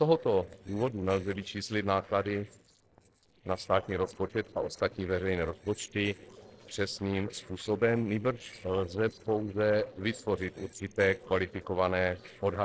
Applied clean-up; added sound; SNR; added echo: neural separator model SepFormer DNS4.